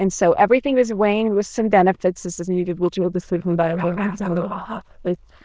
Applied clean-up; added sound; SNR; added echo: neural diffusion model UNIVERSE++.